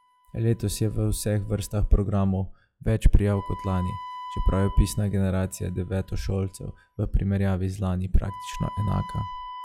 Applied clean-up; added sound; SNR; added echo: classical method log-MMSE.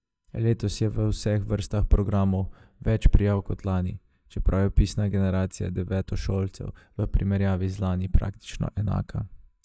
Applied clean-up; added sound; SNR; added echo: neural mask model DeepFilterNet 3.